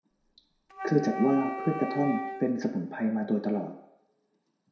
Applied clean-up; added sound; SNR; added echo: none; Wind instrument, woodwind instrument; 8 dB; reverberation time 0.6 s.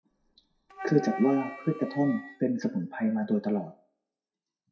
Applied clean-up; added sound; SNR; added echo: classical method WPE with log-MMSE.